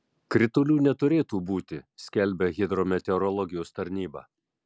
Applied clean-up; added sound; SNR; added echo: none; none; none; none.